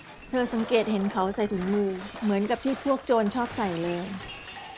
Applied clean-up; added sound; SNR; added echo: none; Shatter; 13 dB; none.